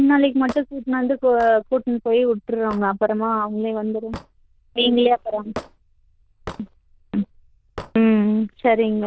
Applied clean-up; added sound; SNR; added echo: neural diffusion model UNIVERSE++.